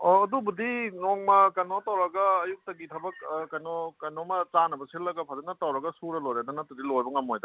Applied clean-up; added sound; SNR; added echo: none; none; none; none.